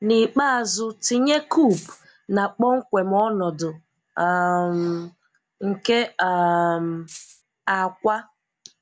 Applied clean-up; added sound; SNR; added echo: none; Rattle (instrument); 20 dB; none.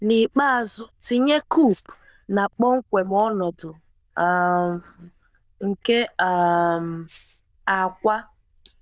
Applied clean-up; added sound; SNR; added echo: neural diffusion model UNIVERSE++.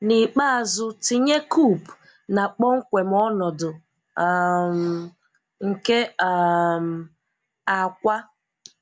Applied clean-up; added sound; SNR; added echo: none; none; none; none.